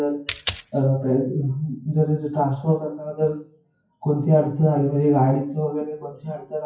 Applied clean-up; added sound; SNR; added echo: classical method WPE with log-MMSE.